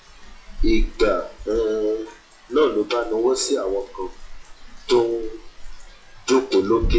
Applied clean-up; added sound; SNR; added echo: classical method WPE with log-MMSE.